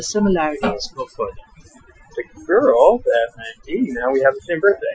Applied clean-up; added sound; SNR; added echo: classical method Wiener filter.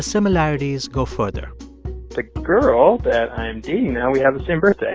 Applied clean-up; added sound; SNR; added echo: none; none; none; none.